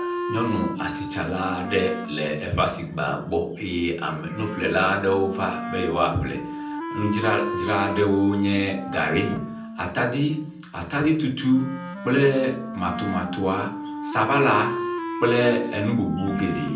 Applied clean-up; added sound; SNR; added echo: none; Wind instrument, woodwind instrument; 8 dB; reverberation time 0.6 s.